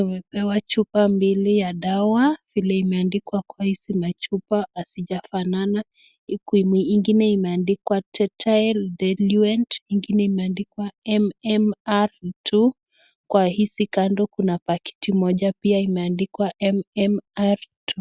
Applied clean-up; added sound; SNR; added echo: none; none; none; none.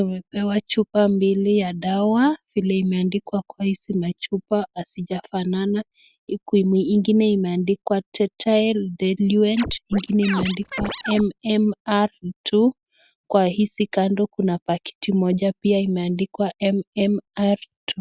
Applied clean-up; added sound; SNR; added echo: none; Scratching (performance technique); 9 dB; none.